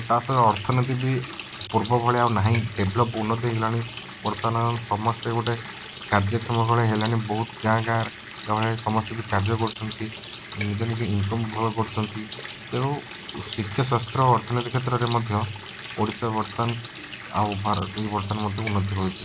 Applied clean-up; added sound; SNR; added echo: none; Water tap, faucet; 11 dB; none.